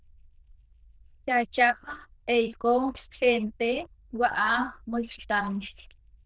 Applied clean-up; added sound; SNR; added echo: neural diffusion model UNIVERSE++.